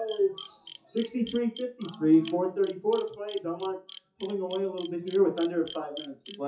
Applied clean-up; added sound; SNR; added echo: classical method WPE with log-MMSE.